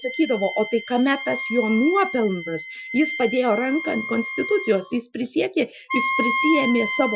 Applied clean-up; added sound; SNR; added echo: classical method Wiener filter.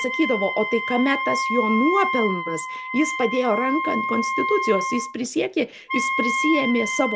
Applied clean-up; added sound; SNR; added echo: none; Wind instrument, woodwind instrument; 3 dB; none.